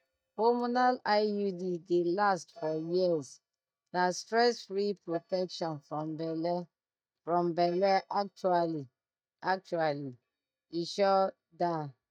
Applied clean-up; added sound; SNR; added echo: neural mask model DeepFilterNet 3.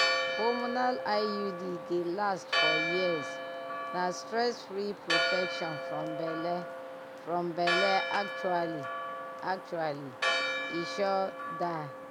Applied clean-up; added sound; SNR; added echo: none; Church bell; 1 dB; none.